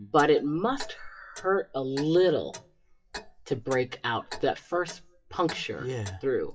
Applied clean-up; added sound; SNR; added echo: classical method WPE with log-MMSE.